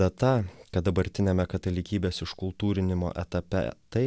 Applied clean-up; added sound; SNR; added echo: none; none; none; none.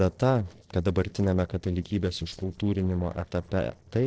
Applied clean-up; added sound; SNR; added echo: neural separator model SepFormer DNS4.